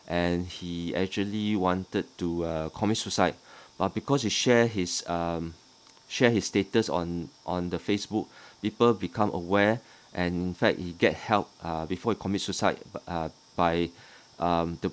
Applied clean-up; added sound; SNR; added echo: none; none; none; none.